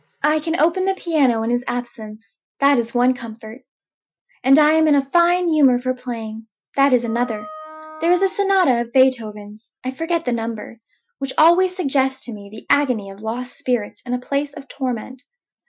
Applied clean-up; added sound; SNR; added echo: classical method Wiener filter.